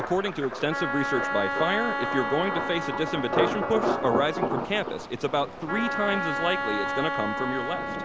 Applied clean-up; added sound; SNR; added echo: none; Thunder + Wind instrument, woodwind instrument; 0 dB; none.